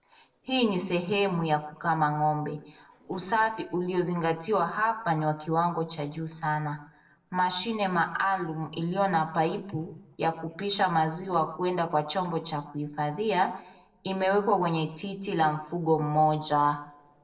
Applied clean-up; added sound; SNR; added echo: neural separator model SepFormer DNS4.